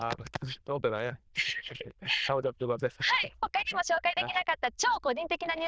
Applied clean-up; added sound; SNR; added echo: neural diffusion model UNIVERSE++.